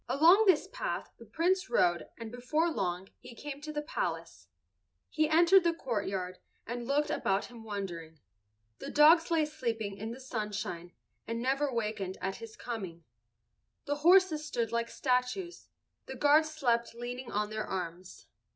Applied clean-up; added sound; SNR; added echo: none; none; none; none.